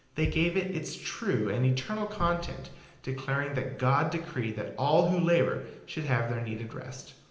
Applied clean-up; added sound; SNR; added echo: none; Bass drum; 13 dB; reverberation time 0.8 s.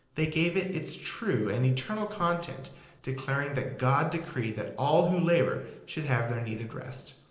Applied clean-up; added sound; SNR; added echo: neural separator model SepFormer DNS4.